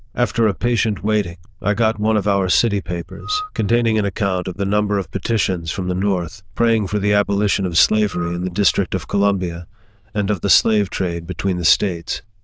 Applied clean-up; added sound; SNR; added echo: neural diffusion model UNIVERSE++.